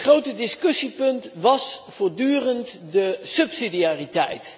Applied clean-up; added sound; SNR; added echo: none; none; none; none.